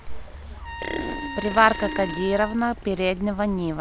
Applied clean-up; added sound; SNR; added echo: none; Trumpet; 13 dB; none.